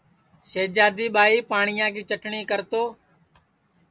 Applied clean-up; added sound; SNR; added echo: none; none; none; none.